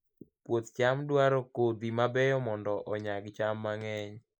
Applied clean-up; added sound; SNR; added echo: neural mask model Resemble Enhance denoiser.